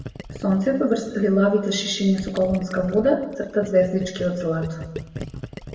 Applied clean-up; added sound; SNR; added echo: none; Gurgling; 16 dB; reverberation time 1.0 s.